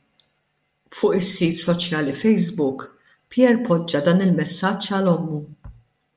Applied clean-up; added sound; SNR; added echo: none; none; none; none.